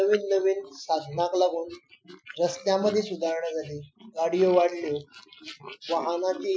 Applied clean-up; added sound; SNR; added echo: classical method Wiener filter.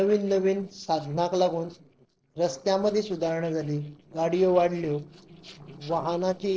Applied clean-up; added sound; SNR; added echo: neural separator model SepFormer DNS4.